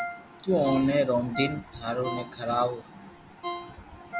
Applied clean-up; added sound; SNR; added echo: none; Ringtone; 10 dB; none.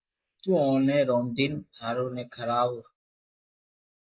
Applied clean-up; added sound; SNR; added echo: neural mask model Resemble Enhance denoiser.